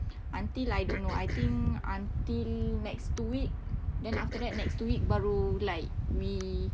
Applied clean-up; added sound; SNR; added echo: none; Cough; 17 dB; none.